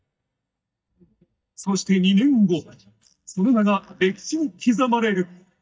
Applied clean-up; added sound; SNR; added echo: neural mask model DeepFilterNet 3.